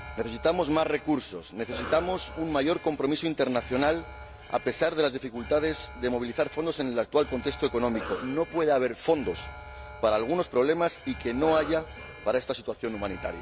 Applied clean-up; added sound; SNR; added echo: none; Cough + Alarm; 14 dB; none.